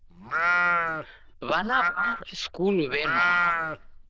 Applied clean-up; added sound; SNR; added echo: neural diffusion model UNIVERSE++.